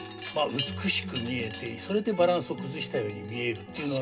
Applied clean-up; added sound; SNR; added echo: none; Wind chime; 11 dB; reverberation time 0.2 s.